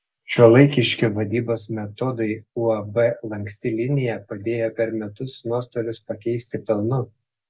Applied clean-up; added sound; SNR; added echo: none; none; none; none.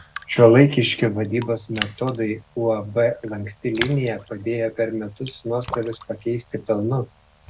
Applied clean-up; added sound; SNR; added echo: none; Raindrop; 16 dB; none.